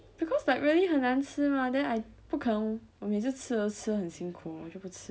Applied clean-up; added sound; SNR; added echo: none; none; none; none.